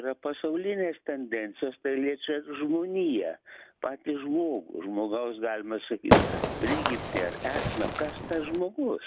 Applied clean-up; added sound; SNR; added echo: none; Fireworks; -4 dB; none.